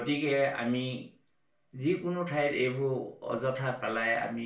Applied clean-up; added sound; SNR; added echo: none; none; none; reverberation time 0.4 s.